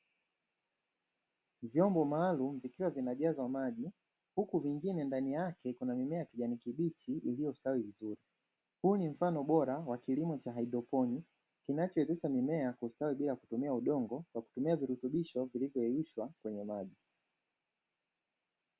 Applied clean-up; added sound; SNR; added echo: none; none; none; none.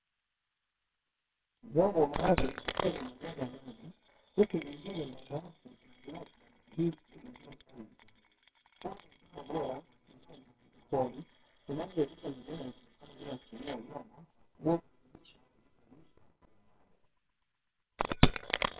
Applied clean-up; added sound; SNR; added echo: neural separator model SepFormer WHAMR!.